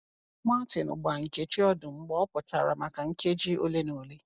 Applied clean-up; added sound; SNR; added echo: neural mask model Resemble Enhance denoiser.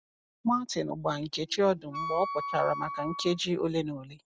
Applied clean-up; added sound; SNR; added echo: none; Wind instrument, woodwind instrument; 7 dB; none.